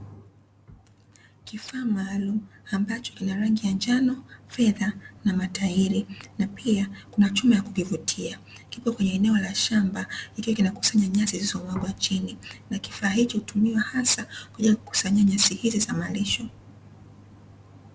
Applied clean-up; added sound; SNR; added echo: none; none; none; none.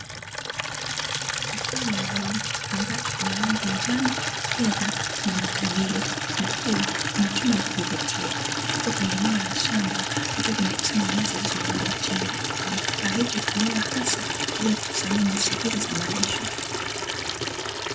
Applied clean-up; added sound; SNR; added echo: none; Water tap, faucet / Liquid; -1 dB; none.